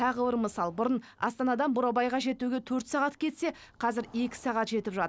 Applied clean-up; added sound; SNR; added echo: none; none; none; none.